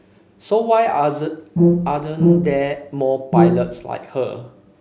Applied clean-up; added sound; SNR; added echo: none; Brass instrument; -4 dB; none.